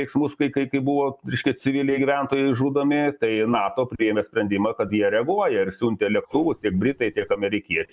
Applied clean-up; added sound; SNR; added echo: neural mask model Resemble Enhance denoiser.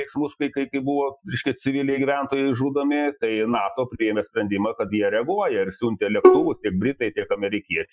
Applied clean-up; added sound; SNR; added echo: classical method Wiener filter.